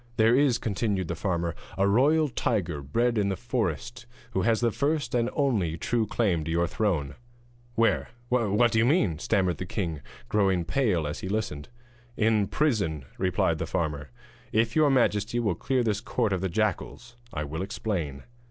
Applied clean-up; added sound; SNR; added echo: none; none; none; none.